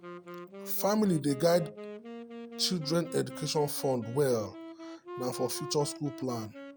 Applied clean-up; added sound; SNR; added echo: none; Wind instrument, woodwind instrument; 12 dB; none.